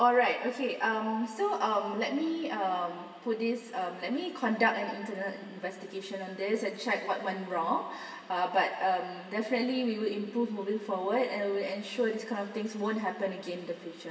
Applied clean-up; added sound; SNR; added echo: none; none; none; reverberation time 2.0 s.